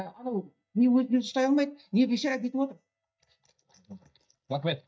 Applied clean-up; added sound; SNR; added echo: neural mask model DeepFilterNet 3.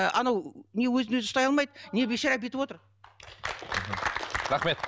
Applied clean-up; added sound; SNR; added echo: none; none; none; none.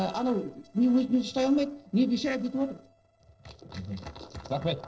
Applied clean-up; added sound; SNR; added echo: neural separator model SepFormer DNS4.